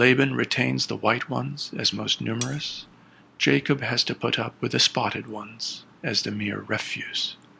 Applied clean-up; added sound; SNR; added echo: none; Cutlery, silverware; 12 dB; none.